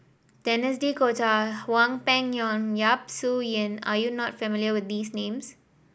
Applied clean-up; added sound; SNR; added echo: none; none; none; none.